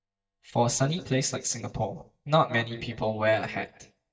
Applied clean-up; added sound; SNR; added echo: neural mask model DeepFilterNet 3.